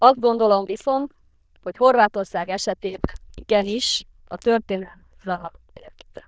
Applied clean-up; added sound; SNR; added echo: neural diffusion model UNIVERSE++.